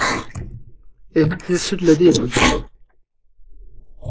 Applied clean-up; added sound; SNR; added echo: neural mask model Resemble Enhance denoiser.